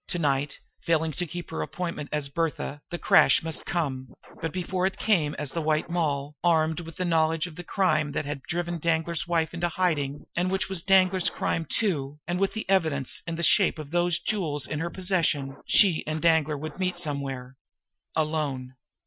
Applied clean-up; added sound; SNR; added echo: classical method Wiener filter.